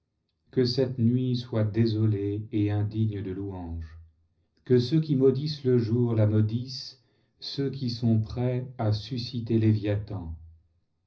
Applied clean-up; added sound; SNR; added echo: none; none; none; reverberation time 0.4 s.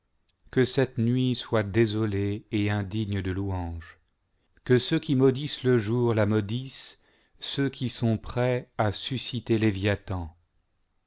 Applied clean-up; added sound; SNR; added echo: none; none; none; none.